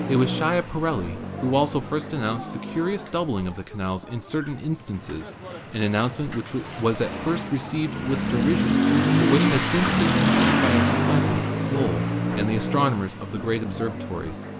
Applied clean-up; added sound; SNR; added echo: none; Motorcycle / Accelerating, revving, vroom; -1 dB; none.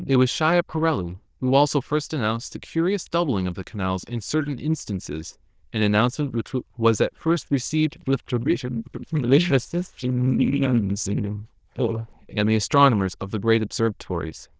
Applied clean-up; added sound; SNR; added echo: neural diffusion model UNIVERSE++.